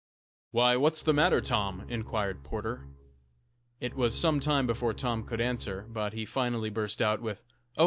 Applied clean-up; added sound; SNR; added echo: neural mask model DeepFilterNet 3.